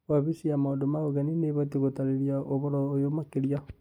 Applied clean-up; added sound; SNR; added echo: none; none; none; none.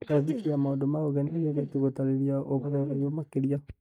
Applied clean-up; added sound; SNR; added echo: neural mask model DeepFilterNet 3.